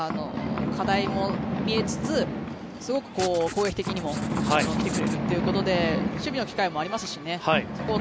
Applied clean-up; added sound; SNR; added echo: none; Writing; 11 dB; none.